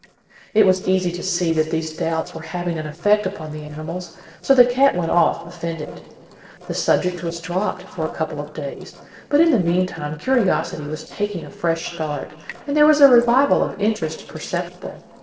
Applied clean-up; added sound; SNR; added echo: neural separator model SepFormer DNS4.